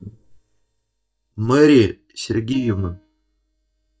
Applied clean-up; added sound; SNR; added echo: neural mask model DeepFilterNet 3.